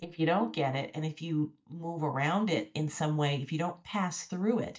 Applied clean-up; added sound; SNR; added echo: neural mask model DeepFilterNet 3.